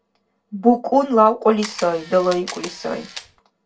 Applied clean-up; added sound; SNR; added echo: none; Camera; 16 dB; reverberation time 0.1 s.